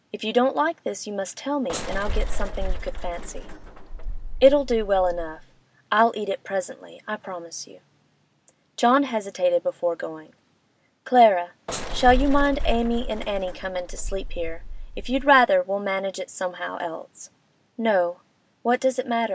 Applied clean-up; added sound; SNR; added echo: none; Bus / Engine; 3 dB; none.